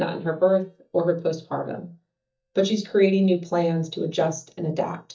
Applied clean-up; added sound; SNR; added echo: neural mask model DeepFilterNet 3.